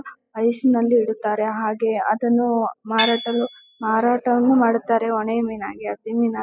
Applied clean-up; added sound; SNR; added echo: classical method spectral subtraction.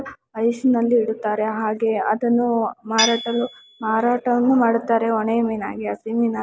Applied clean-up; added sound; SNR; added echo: none; Tools; 11 dB; none.